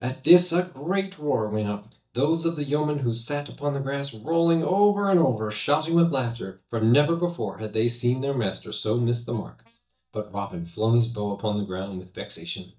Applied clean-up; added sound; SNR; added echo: neural mask model DeepFilterNet 3.